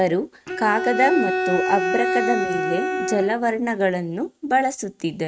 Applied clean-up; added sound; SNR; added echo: neural mask model RNNoise.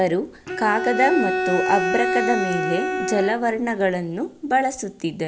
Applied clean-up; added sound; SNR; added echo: none; Bowed string instrument; 2 dB; none.